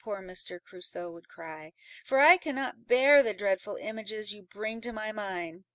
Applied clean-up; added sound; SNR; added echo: none; none; none; none.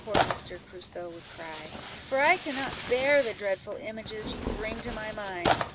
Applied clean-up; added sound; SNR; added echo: none; Tearing; 3 dB; none.